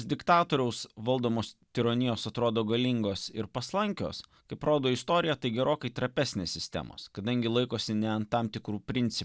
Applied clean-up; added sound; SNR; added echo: none; none; none; none.